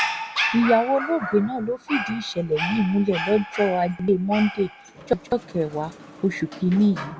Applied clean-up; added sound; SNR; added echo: none; Dog; 9 dB; none.